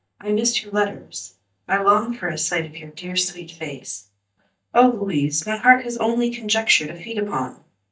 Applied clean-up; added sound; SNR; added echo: neural mask model DeepFilterNet 3.